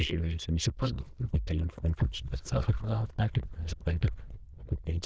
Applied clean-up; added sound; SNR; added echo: neural diffusion model UNIVERSE++.